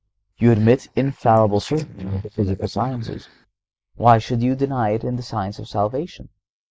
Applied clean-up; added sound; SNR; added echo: neural mask model Resemble Enhance denoiser.